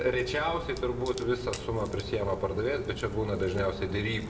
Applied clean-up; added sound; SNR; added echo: none; Crack; 10 dB; reverberation time 0.7 s.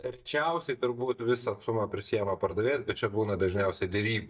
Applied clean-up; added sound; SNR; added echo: neural mask model DeepFilterNet 3.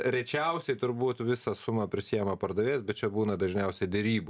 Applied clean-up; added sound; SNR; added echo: none; none; none; none.